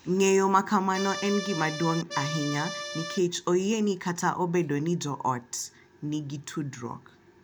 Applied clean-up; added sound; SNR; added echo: none; Accordion; 7 dB; none.